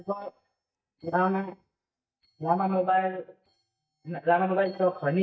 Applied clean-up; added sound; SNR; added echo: neural mask model DeepFilterNet 3.